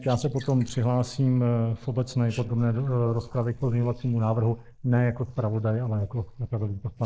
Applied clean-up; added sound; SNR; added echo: neural mask model Resemble Enhance denoiser.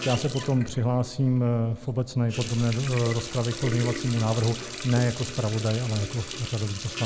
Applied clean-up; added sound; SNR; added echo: none; Water tap, faucet; 10 dB; none.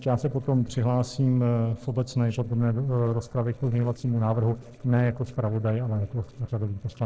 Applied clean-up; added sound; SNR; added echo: neural separator model SepFormer DNS4.